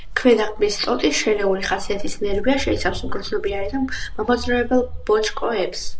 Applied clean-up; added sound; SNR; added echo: none; Walk, footsteps; 5 dB; none.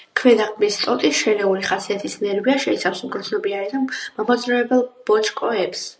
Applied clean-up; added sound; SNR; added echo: none; none; none; none.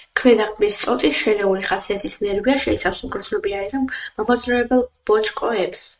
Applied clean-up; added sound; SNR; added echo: neural mask model RNNoise.